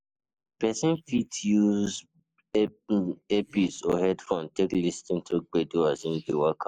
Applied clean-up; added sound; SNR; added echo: neural mask model Resemble Enhance denoiser.